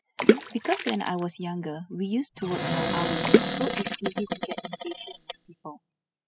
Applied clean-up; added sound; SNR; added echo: classical method spectral subtraction.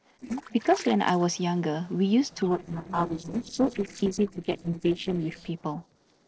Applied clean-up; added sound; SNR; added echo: neural separator model SepFormer DNS4.